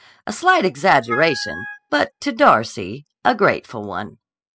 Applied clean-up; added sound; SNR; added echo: classical method spectral subtraction.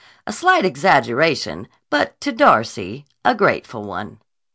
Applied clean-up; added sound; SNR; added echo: none; none; none; none.